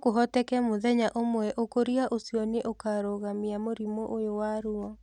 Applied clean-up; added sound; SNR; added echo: none; none; none; none.